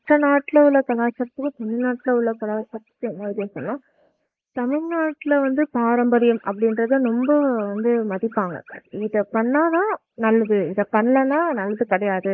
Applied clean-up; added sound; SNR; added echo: neural mask model Resemble Enhance denoiser.